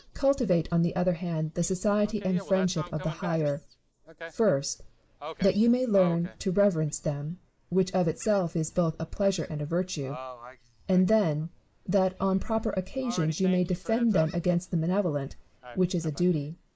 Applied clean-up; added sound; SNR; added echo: neural mask model Resemble Enhance denoiser.